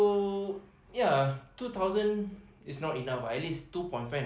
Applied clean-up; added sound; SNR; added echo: none; none; none; none.